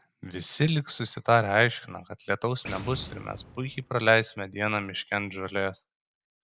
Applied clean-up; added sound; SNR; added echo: none; Boom; 18 dB; none.